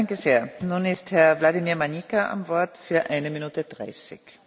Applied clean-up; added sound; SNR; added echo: none; none; none; none.